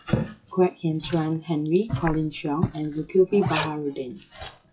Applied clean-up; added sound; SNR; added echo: classical method WPE with log-MMSE.